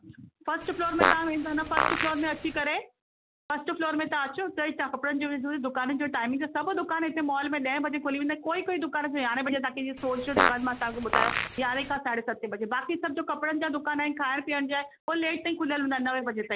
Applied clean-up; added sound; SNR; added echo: none; Fart; -1 dB; none.